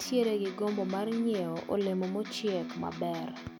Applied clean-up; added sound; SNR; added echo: none; Electric guitar; 10 dB; none.